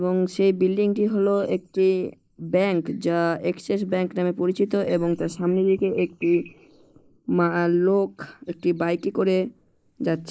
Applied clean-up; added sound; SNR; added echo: neural mask model Resemble Enhance denoiser.